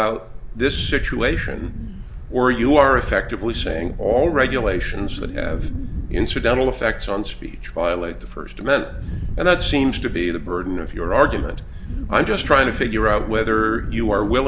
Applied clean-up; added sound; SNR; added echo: none; Wind; 7 dB; none.